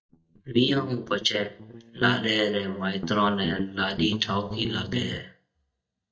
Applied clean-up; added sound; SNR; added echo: neural mask model DeepFilterNet 3.